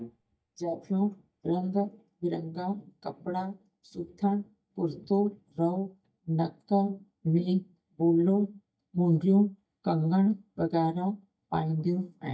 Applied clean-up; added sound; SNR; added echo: neural mask model DeepFilterNet 3.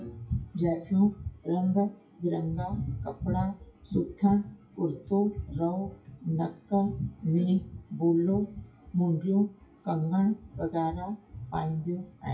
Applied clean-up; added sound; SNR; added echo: classical method WPE with log-MMSE.